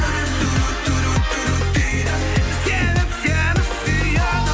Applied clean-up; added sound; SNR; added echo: none; none; none; none.